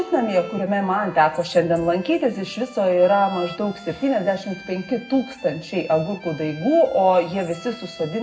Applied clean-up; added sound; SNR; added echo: none; Bowed string instrument; 19 dB; reverberation time 0.3 s.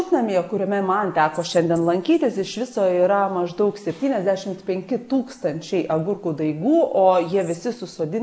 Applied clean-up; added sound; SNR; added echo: none; none; none; none.